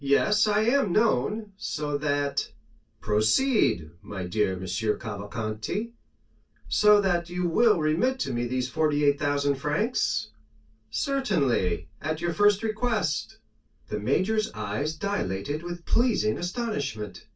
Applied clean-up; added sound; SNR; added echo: none; none; none; reverberation time 0.2 s.